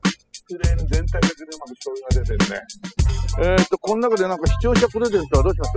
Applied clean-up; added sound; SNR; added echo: classical method spectral subtraction.